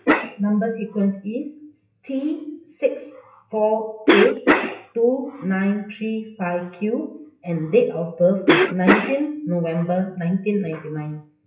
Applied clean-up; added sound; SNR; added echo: classical method WPE with log-MMSE.